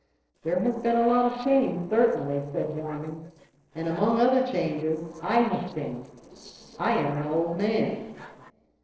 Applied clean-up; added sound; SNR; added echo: neural separator model SepFormer DNS4.